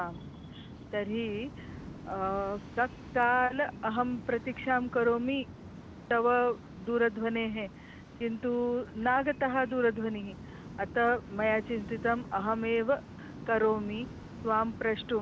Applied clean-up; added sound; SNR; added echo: none; Waves, surf; 14 dB; none.